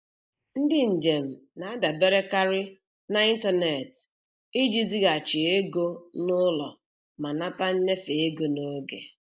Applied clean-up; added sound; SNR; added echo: neural mask model Resemble Enhance denoiser.